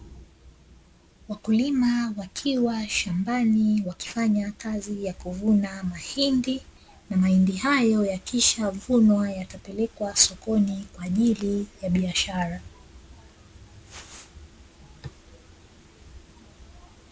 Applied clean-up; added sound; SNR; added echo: none; none; none; none.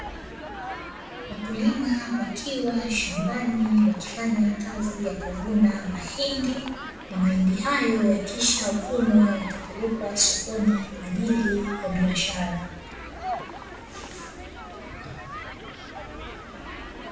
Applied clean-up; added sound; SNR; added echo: none; Human group actions; 12 dB; reverberation time 0.7 s.